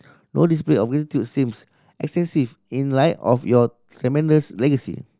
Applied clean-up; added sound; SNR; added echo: none; none; none; none.